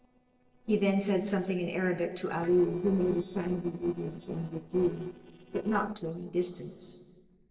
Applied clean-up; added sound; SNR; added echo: neural separator model SepFormer DNS4.